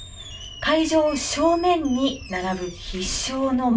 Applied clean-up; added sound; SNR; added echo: none; Squeak; 17 dB; reverberation time 0.2 s.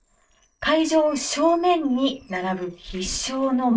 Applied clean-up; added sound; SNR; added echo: neural separator model SepFormer DNS4.